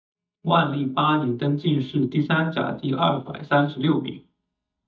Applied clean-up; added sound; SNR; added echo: neural mask model DeepFilterNet 3.